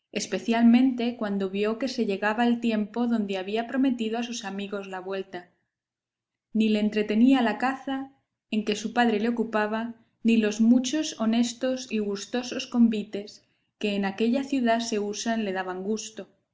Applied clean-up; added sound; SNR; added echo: none; none; none; none.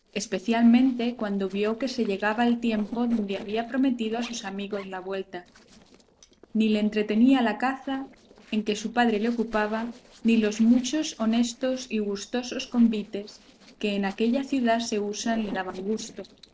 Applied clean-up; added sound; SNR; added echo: neural separator model SepFormer DNS4.